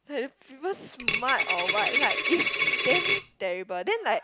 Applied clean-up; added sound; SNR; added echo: none; Coin (dropping); -3 dB; none.